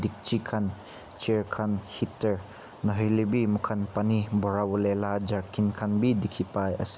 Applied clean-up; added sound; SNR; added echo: none; none; none; none.